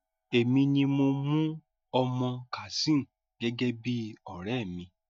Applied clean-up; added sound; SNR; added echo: neural mask model DeepFilterNet 3.